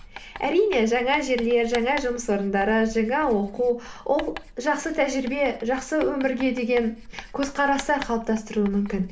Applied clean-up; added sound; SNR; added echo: none; Writing; 16 dB; none.